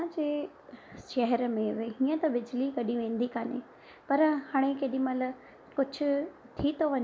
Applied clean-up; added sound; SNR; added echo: none; none; none; none.